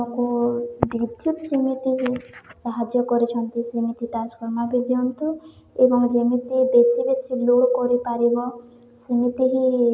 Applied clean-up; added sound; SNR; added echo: none; none; none; none.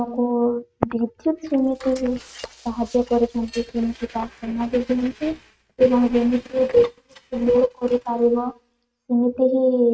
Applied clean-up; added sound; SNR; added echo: neural mask model RNNoise.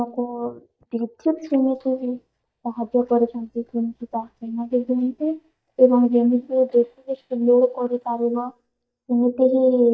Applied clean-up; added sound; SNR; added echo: neural mask model DeepFilterNet 3.